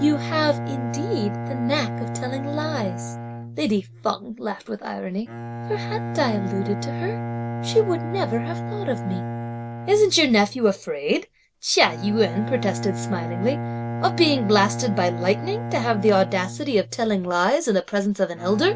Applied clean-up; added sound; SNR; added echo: none; Bowed string instrument; 7 dB; none.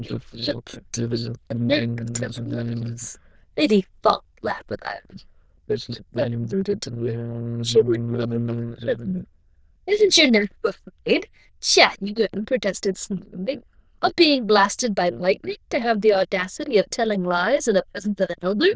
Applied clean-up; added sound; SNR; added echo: neural diffusion model UNIVERSE++.